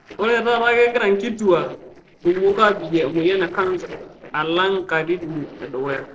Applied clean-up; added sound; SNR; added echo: neural separator model SepFormer DNS4.